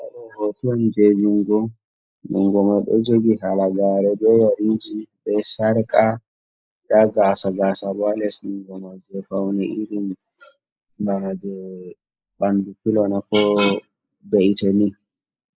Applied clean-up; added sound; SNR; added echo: neural mask model Resemble Enhance denoiser.